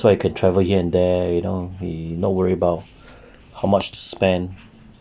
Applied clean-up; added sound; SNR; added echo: none; none; none; none.